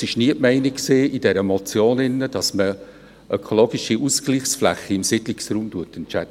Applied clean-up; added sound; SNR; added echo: none; none; none; none.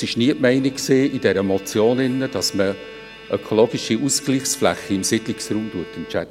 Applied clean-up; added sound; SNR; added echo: none; Bowed string instrument; 19 dB; none.